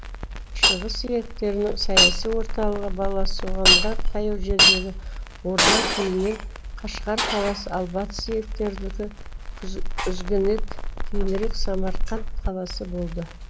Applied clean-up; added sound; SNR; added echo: none; Shatter + Crackle; -5 dB; none.